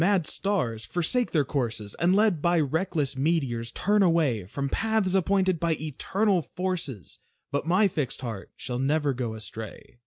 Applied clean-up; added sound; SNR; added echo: none; none; none; none.